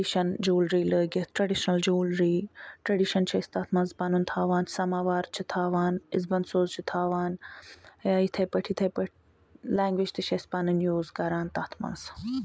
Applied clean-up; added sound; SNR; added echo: none; none; none; none.